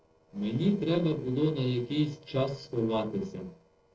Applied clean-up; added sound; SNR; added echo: neural separator model SepFormer DNS4.